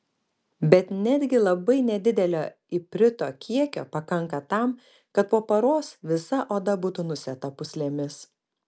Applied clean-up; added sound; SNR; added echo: none; none; none; none.